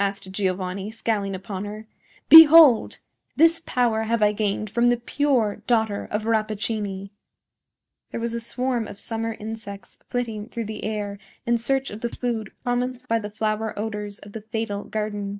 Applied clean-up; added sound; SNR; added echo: neural mask model DeepFilterNet 3.